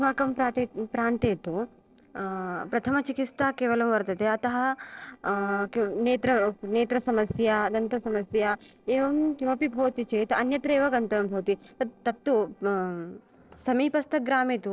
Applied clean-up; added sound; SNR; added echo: neural separator model SepFormer DNS4.